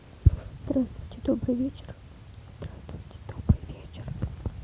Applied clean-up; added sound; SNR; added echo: none; none; none; none.